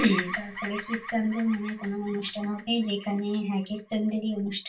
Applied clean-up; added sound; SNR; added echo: none; Bird vocalization, bird call, bird song; 11 dB; reverberation time 0.2 s.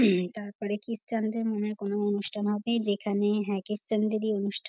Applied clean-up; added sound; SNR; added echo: none; none; none; none.